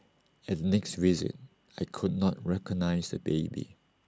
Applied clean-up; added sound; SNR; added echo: none; none; none; none.